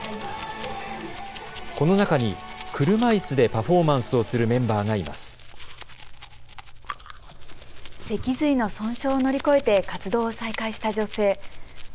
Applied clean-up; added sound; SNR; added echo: none; Domestic sounds, home sounds; 11 dB; none.